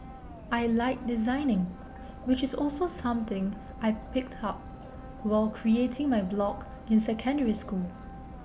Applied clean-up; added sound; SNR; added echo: none; Domestic sounds, home sounds; 20 dB; none.